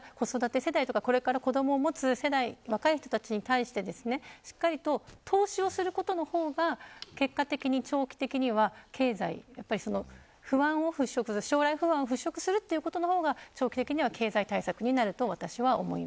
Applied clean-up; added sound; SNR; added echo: none; none; none; none.